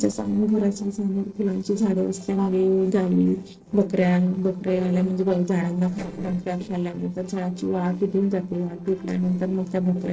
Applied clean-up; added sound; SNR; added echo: neural separator model SepFormer DNS4.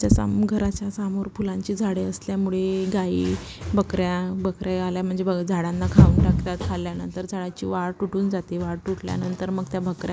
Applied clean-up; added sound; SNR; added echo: none; none; none; none.